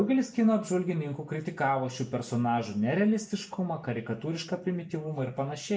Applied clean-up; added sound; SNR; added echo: neural mask model Resemble Enhance denoiser.